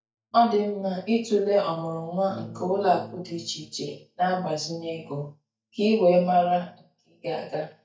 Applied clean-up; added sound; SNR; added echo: neural mask model DeepFilterNet 3.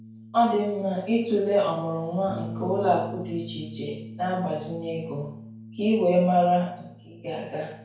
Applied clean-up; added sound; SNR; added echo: none; Bass guitar; 14 dB; reverberation time 0.5 s.